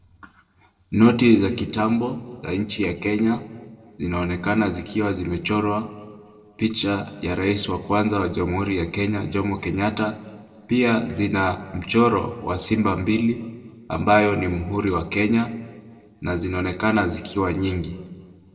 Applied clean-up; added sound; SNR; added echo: neural separator model SepFormer DNS4.